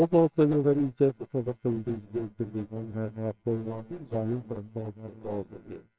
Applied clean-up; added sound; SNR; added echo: neural separator model SepFormer WHAMR!.